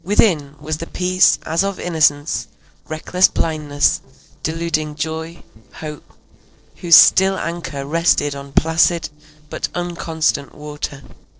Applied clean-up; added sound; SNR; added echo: neural separator model SepFormer DNS4.